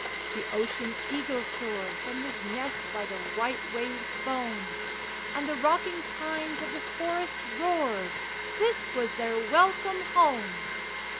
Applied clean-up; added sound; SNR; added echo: none; Domestic sounds, home sounds; 3 dB; none.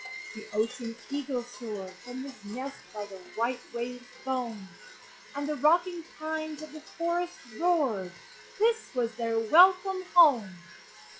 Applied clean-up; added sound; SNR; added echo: classical method log-MMSE.